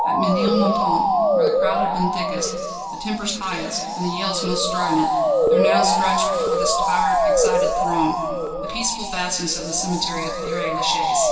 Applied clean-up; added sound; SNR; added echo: none; Motor vehicle (road) / Siren; -4 dB; reverberation time 2.5 s.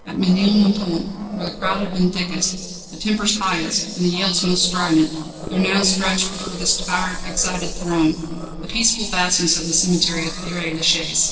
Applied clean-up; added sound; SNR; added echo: neural separator model SepFormer DNS4.